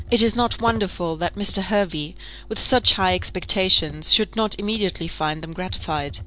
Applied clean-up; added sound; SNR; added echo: none; Computer keyboard; 17 dB; none.